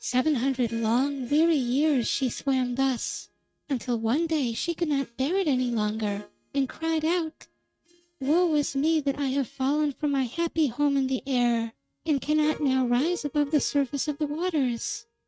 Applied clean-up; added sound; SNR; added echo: neural mask model RNNoise.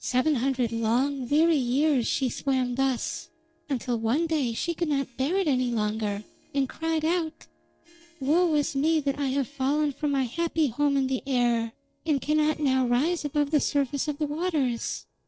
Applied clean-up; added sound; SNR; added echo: neural separator model SepFormer DNS4.